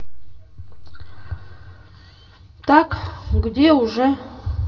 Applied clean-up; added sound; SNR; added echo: none; none; none; reverberation time 1.4 s.